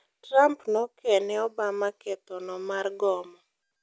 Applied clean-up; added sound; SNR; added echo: none; none; none; none.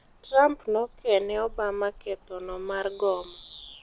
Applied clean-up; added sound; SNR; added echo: none; Bird vocalization, bird call, bird song; 19 dB; none.